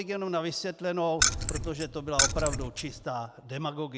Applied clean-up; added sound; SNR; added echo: none; Keys jangling; -3 dB; none.